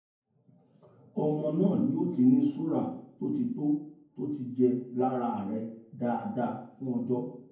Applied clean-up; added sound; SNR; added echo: none; none; none; reverberation time 0.9 s.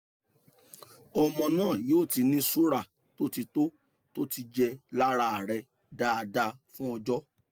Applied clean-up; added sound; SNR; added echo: none; none; none; none.